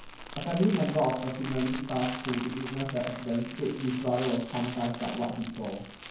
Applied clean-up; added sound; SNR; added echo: none; Crumpling, crinkling; 9 dB; reverberation time 0.9 s.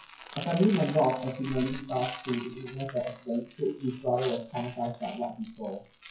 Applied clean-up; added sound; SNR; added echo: classical method WPE with log-MMSE.